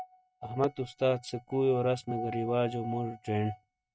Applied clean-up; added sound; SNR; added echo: neural mask model RNNoise.